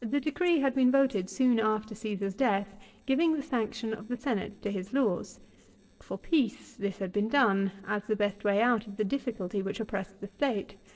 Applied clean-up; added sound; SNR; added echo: neural separator model SepFormer DNS4.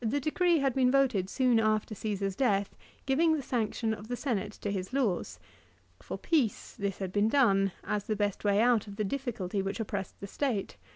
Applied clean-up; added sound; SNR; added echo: none; none; none; none.